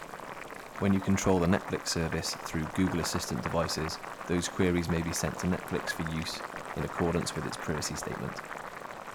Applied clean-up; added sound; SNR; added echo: none; Boiling; 8 dB; none.